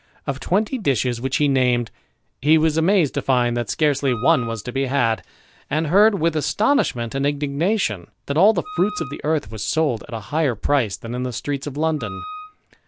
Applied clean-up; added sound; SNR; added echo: none; Wind instrument, woodwind instrument; 14 dB; none.